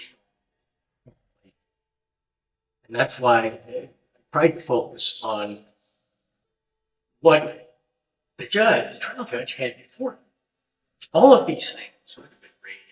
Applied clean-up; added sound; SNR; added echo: neural mask model DeepFilterNet 3.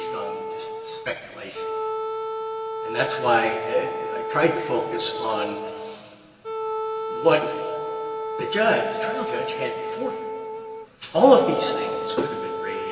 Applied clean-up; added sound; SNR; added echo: none; Wind instrument, woodwind instrument; 5 dB; reverberation time 2.3 s.